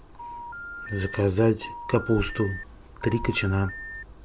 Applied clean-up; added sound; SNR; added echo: none; Telephone; 12 dB; none.